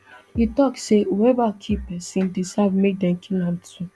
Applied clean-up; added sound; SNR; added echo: none; Bass drum; 13 dB; none.